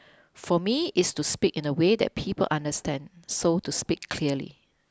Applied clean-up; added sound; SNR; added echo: none; none; none; none.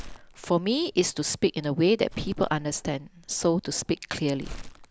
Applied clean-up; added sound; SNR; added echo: none; Crumpling, crinkling; 17 dB; none.